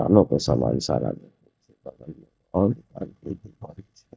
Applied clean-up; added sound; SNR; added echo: neural mask model DeepFilterNet 3.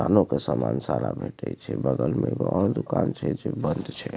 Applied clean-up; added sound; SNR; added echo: none; none; none; none.